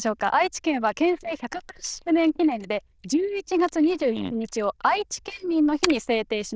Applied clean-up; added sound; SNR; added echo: neural diffusion model UNIVERSE++.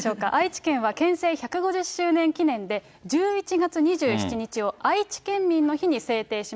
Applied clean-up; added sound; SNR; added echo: none; none; none; none.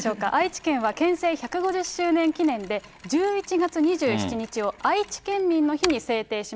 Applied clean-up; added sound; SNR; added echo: none; Mechanisms; 19 dB; none.